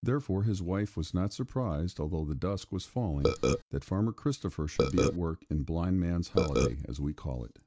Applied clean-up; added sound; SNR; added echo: none; Burping, eructation; -4 dB; none.